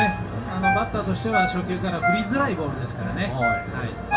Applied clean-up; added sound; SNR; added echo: none; Ringtone; 2 dB; reverberation time 0.2 s.